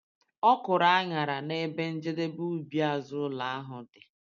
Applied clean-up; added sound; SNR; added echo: none; none; none; none.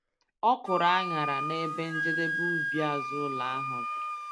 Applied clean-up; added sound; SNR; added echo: none; Wind instrument, woodwind instrument; 1 dB; none.